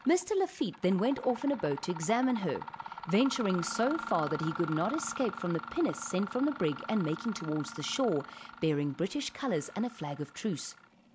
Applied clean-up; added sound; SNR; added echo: none; Mechanisms; 12 dB; none.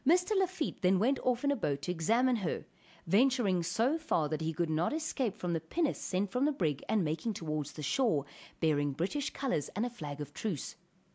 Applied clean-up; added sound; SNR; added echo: none; none; none; none.